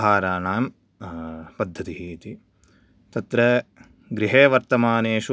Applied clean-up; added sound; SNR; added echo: none; none; none; none.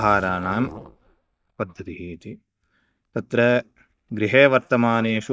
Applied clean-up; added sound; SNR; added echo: neural mask model DeepFilterNet 3.